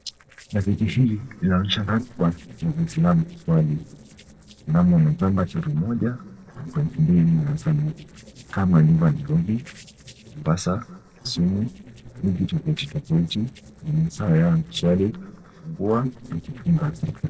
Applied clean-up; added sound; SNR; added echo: neural separator model SepFormer DNS4.